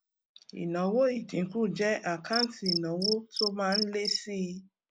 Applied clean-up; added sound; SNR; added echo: none; Cricket; 6 dB; none.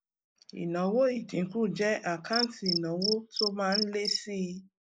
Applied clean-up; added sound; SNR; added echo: neural mask model Resemble Enhance denoiser.